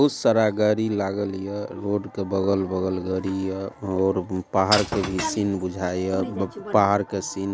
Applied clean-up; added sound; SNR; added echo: none; Shatter / Crushing; 9 dB; none.